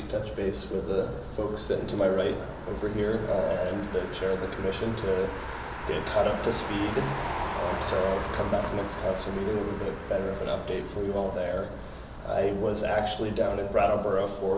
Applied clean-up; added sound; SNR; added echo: none; Motor vehicle (road); 9 dB; none.